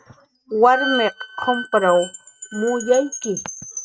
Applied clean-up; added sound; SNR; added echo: neural mask model RNNoise.